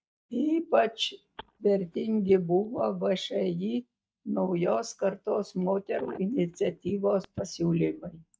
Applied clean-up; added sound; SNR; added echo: neural mask model DeepFilterNet 3.